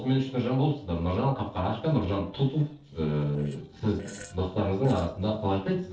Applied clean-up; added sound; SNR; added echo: neural separator model SepFormer DNS4.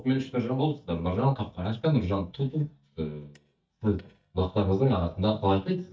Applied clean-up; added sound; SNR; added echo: neural mask model DeepFilterNet 3.